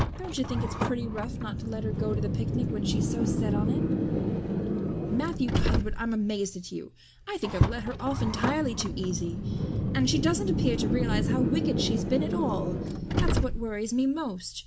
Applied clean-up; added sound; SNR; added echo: none; Car; -3 dB; none.